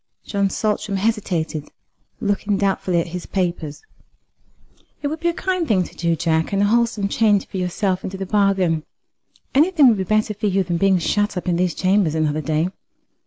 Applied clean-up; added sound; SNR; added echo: none; none; none; none.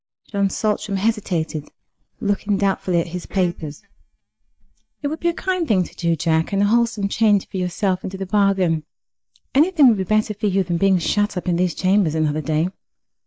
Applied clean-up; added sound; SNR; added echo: neural mask model DeepFilterNet 3.